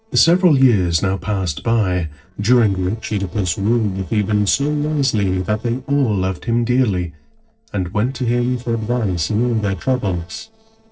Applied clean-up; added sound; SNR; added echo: neural separator model SepFormer DNS4.